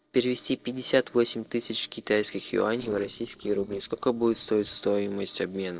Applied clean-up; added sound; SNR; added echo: neural separator model SepFormer DNS4.